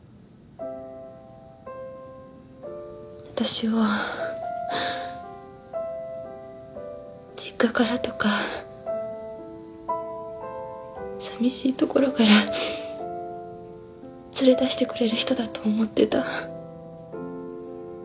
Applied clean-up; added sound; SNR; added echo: none; none; none; none.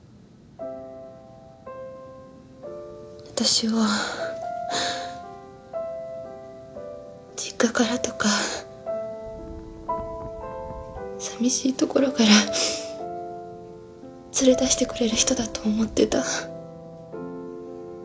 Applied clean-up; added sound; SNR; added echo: none; Wind; 15 dB; none.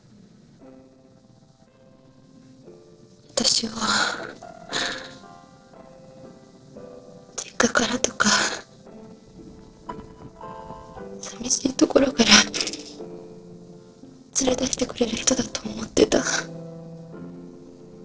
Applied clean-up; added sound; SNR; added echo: neural separator model SepFormer DNS4.